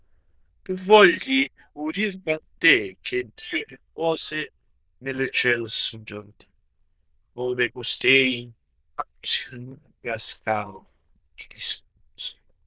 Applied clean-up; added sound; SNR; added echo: neural diffusion model UNIVERSE++.